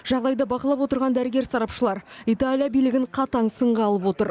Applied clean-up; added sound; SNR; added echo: none; none; none; none.